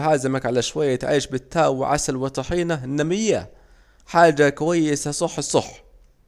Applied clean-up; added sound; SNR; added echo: none; none; none; none.